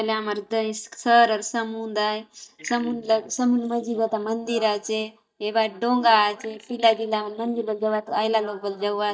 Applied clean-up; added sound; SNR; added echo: neural mask model DeepFilterNet 3.